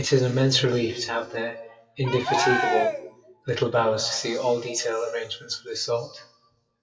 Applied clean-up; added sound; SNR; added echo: classical method WPE with log-MMSE.